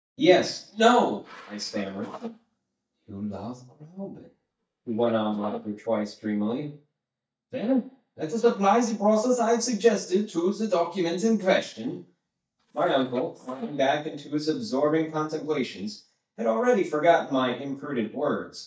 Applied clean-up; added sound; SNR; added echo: neural mask model DeepFilterNet 3.